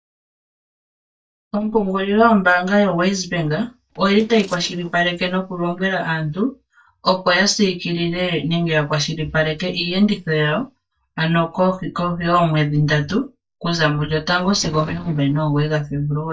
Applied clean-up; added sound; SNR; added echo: neural mask model DeepFilterNet 3.